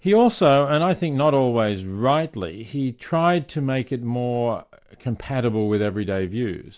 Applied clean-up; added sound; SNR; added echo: none; none; none; none.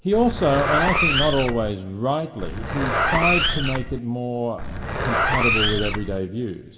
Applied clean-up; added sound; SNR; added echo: none; Zipper (clothing); 0 dB; reverberation time 2.5 s.